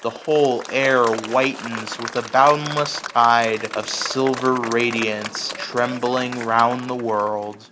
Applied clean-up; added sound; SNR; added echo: none; Applause / Crowd; 12 dB; none.